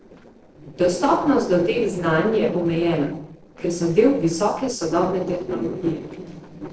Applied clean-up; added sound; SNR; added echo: neural separator model SepFormer DNS4.